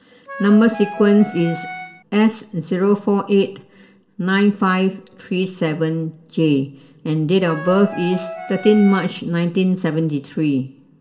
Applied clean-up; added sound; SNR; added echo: none; Wind instrument, woodwind instrument; 12 dB; reverberation time 0.4 s.